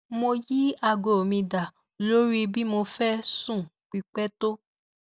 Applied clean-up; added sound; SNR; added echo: none; none; none; none.